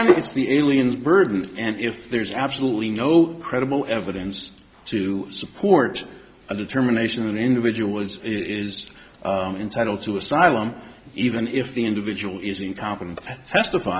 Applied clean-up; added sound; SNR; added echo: none; Hands; 12 dB; none.